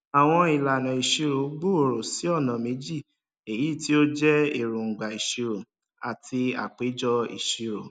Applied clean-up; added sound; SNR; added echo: none; none; none; none.